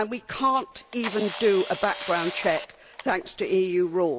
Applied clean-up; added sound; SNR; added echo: none; Camera; 10 dB; none.